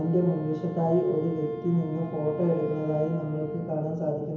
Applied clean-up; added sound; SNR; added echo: none; Wind instrument, woodwind instrument; 19 dB; reverberation time 1.0 s.